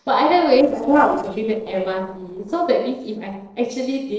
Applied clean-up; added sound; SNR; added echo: neural separator model SepFormer DNS4.